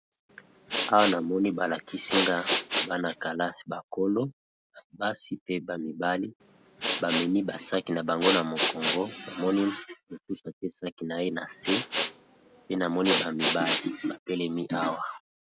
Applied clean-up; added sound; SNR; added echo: none; Respiratory sounds; -1 dB; none.